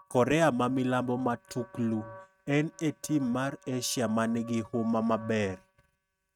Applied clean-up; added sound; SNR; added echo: neural mask model RNNoise.